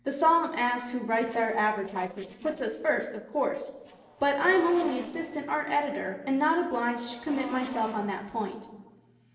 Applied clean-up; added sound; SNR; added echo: neural separator model SepFormer DNS4.